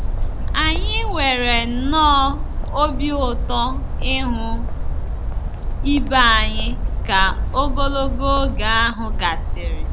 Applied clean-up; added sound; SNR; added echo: none; Bird; -1 dB; none.